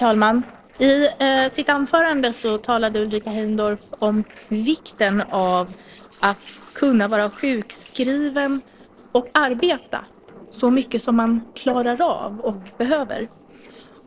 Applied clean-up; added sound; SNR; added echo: neural separator model SepFormer DNS4.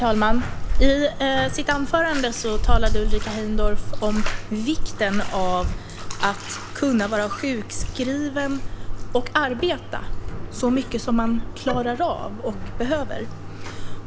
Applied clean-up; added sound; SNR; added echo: none; Bathtub (filling or washing); -2 dB; none.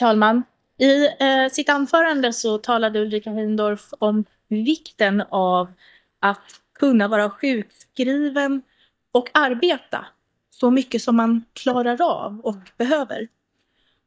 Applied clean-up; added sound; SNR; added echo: neural mask model DeepFilterNet 3.